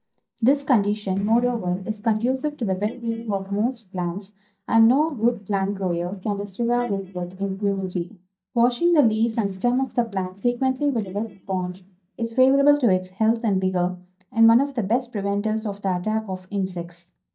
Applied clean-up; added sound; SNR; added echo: neural mask model DeepFilterNet 3.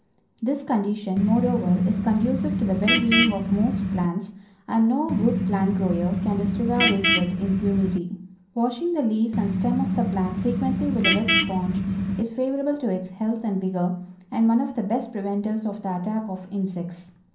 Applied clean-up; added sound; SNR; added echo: none; Vehicle horn, car horn, honking; -1 dB; reverberation time 0.6 s.